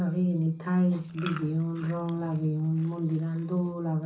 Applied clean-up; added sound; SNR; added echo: none; Chewing, mastication; 20 dB; reverberation time 0.5 s.